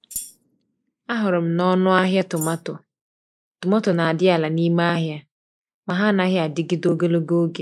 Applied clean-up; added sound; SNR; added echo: neural mask model Resemble Enhance denoiser.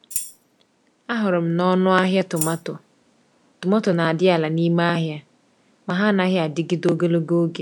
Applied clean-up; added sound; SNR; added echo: none; Tambourine; 11 dB; none.